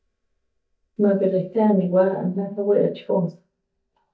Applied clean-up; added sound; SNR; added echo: neural mask model DeepFilterNet 3.